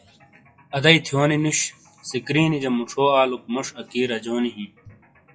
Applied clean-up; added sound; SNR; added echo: classical method WPE with log-MMSE.